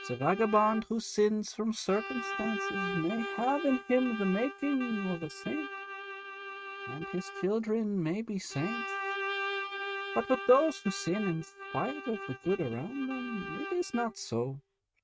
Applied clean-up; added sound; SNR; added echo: neural mask model RNNoise.